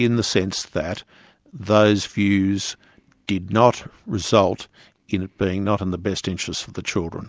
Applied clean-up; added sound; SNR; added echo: none; none; none; none.